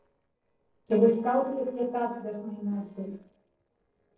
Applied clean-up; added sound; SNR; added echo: neural separator model SepFormer DNS4.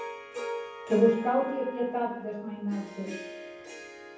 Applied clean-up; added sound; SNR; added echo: none; Harp; 9 dB; reverberation time 0.9 s.